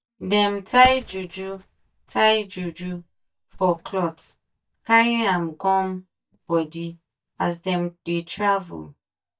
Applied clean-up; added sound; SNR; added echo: neural mask model DeepFilterNet 3.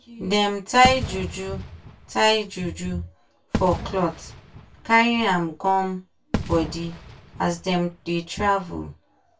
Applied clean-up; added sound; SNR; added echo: none; Fireworks; 10 dB; reverberation time 0.2 s.